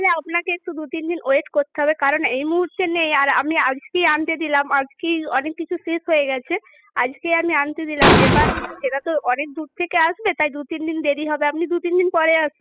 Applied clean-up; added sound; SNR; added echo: classical method spectral subtraction.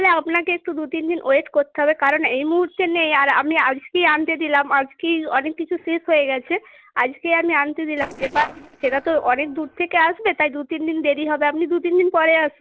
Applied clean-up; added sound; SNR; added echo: neural separator model SepFormer DNS4.